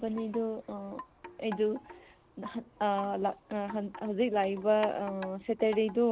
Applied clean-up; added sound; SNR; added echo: none; Wind chime; 16 dB; none.